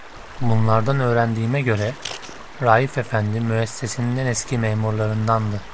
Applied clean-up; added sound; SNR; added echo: none; Stream + Scissors; 18 dB; none.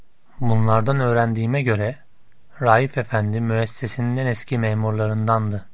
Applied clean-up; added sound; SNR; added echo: none; none; none; none.